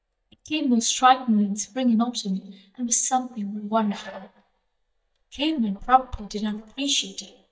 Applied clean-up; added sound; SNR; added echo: neural mask model DeepFilterNet 3.